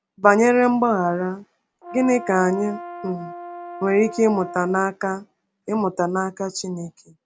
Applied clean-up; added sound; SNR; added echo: none; Brass instrument; 14 dB; none.